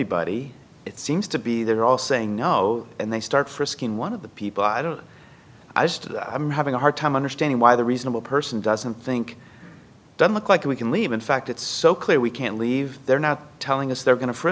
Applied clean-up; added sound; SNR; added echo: none; none; none; none.